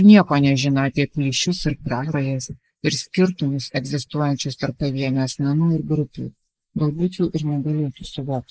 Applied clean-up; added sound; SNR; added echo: neural mask model Resemble Enhance denoiser.